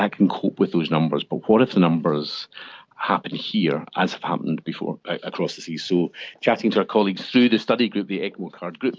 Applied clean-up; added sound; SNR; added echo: none; none; none; none.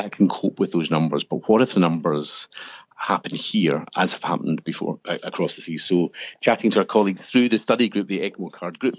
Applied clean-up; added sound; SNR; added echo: neural mask model DeepFilterNet 3.